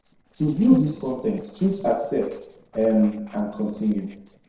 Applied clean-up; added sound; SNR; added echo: neural separator model SepFormer DNS4.